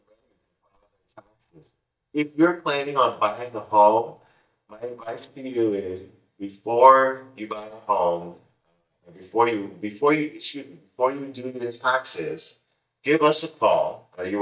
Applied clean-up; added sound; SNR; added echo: neural mask model DeepFilterNet 3.